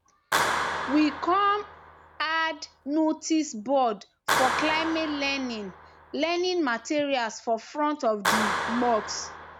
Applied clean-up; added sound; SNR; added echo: none; Clapping; 5 dB; none.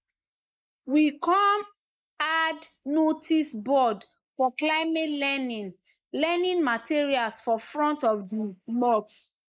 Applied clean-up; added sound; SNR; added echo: neural mask model Resemble Enhance denoiser.